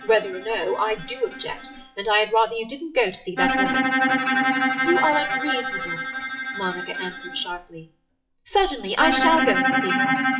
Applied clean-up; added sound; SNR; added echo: classical method WPE with log-MMSE.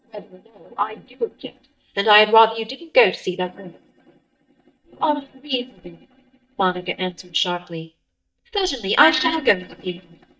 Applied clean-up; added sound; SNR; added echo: neural mask model DeepFilterNet 3.